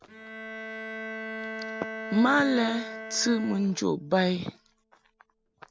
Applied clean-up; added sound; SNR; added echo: none; Bowed string instrument; 10 dB; none.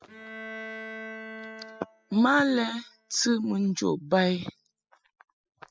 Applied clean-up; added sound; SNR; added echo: classical method spectral subtraction.